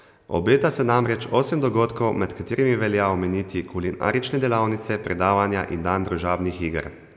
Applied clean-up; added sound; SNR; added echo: none; none; none; none.